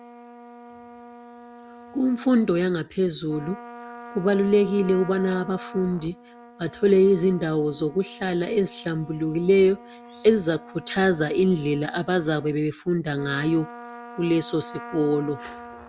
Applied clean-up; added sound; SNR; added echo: none; Trumpet; 19 dB; none.